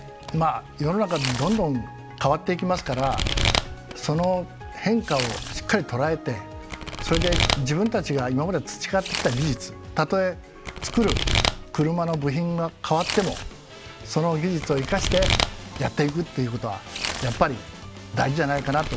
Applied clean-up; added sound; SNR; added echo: none; Domestic sounds, home sounds; 5 dB; none.